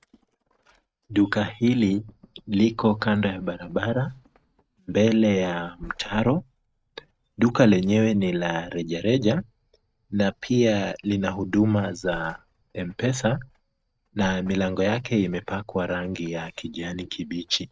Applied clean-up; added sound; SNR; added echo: neural mask model RNNoise.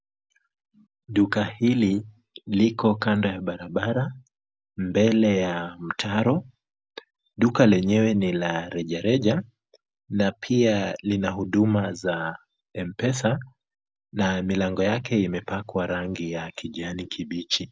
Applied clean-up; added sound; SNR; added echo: none; none; none; none.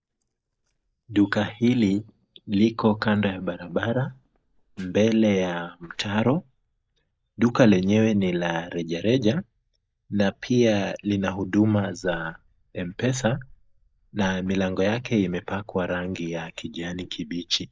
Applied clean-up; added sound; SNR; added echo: neural mask model DeepFilterNet 3.